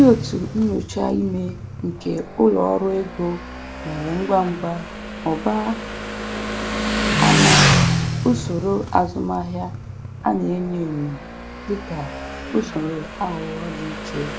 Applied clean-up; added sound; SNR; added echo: none; Motorcycle; 2 dB; reverberation time 0.6 s.